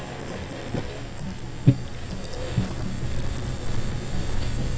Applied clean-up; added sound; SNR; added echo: neural mask model DeepFilterNet 3.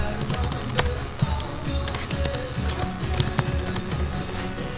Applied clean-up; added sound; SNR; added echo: none; Computer keyboard; 0 dB; reverberation time 0.6 s.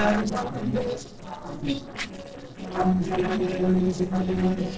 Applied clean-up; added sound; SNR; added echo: neural separator model SepFormer DNS4.